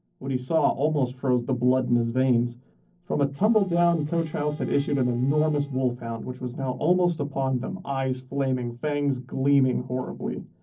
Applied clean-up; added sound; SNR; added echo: neural separator model SepFormer DNS4.